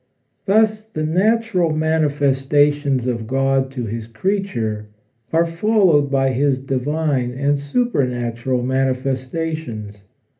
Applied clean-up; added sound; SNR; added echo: none; none; none; reverberation time 0.3 s.